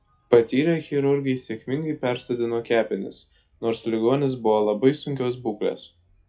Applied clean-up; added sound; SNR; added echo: classical method WPE with log-MMSE.